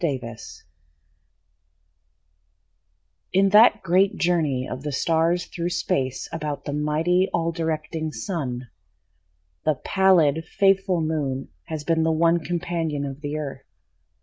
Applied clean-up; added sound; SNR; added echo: none; none; none; none.